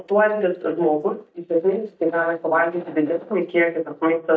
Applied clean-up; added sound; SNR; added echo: neural mask model DeepFilterNet 3.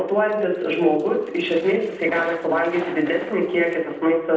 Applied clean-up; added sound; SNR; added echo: neural separator model SepFormer DNS4.